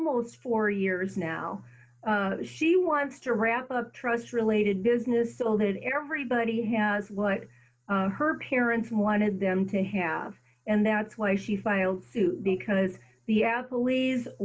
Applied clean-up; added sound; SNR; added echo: none; none; none; none.